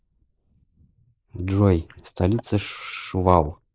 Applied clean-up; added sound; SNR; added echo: neural mask model Resemble Enhance denoiser.